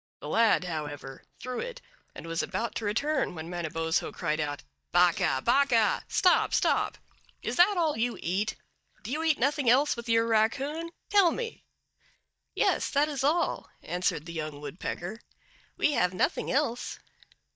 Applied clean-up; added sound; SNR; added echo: neural mask model DeepFilterNet 3.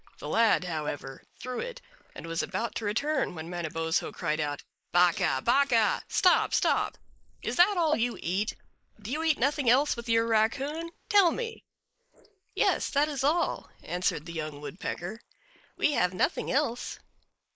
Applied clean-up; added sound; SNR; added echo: neural mask model Resemble Enhance denoiser.